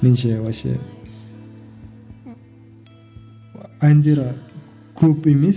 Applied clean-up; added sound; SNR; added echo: none; none; none; none.